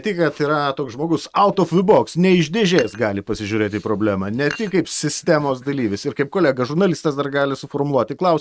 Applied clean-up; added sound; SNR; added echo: neural mask model RNNoise.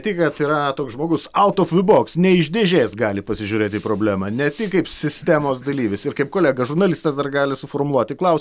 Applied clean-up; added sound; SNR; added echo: none; none; none; none.